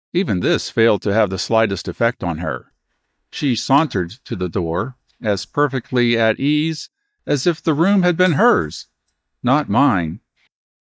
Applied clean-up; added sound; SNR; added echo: neural mask model DeepFilterNet 3.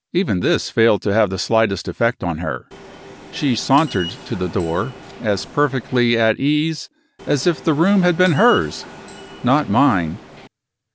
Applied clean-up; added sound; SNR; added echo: none; Subway, metro, underground; 18 dB; none.